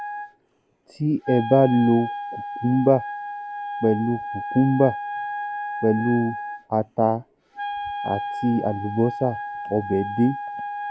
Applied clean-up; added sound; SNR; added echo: none; Wind instrument, woodwind instrument; 8 dB; none.